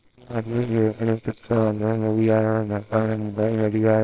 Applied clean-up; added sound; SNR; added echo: neural separator model SepFormer WHAMR!.